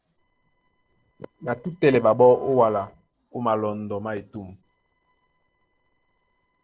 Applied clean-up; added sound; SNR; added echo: neural separator model SepFormer DNS4.